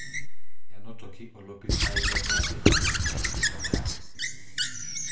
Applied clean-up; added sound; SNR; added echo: none; Squeak / Writing; -2 dB; reverberation time 0.3 s.